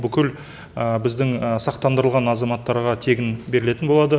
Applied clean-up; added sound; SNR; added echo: none; none; none; none.